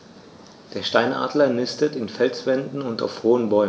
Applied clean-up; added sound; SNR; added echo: none; none; none; reverberation time 0.5 s.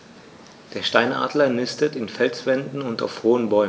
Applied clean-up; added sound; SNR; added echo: none; none; none; none.